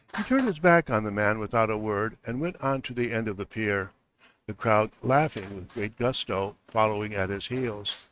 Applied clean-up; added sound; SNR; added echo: neural mask model RNNoise.